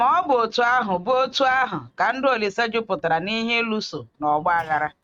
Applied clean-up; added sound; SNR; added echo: neural mask model RNNoise.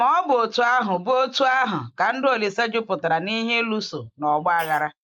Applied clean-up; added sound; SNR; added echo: neural mask model Resemble Enhance denoiser.